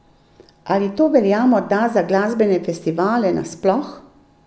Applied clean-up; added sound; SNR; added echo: none; none; none; none.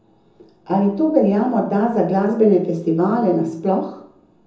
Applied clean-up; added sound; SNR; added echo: none; none; none; reverberation time 0.6 s.